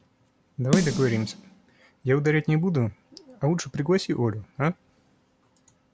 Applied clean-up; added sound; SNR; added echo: none; Snare drum; 5 dB; none.